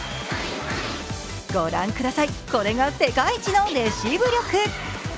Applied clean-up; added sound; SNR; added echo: none; none; none; none.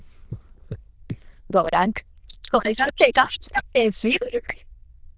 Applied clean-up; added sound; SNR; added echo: neural diffusion model UNIVERSE++.